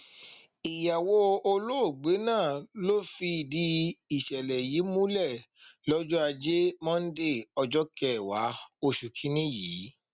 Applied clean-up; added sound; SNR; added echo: none; none; none; none.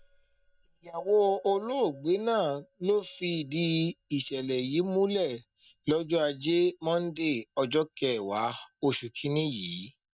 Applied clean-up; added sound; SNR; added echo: neural mask model DeepFilterNet 3.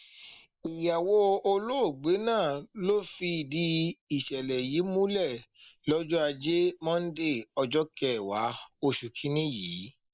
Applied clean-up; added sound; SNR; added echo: neural mask model Resemble Enhance denoiser.